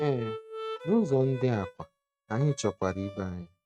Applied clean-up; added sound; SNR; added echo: neural mask model RNNoise.